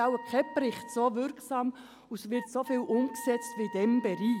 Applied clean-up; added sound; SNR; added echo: none; Wind instrument, woodwind instrument; 15 dB; none.